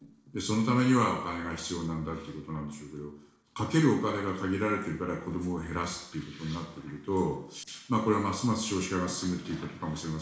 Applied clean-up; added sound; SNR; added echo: neural separator model SepFormer DNS4.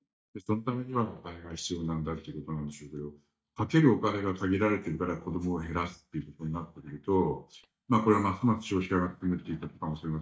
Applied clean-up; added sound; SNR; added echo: neural mask model DeepFilterNet 3.